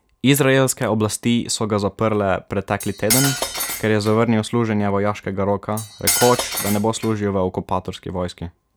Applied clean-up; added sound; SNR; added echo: none; Cutlery, silverware; 5 dB; none.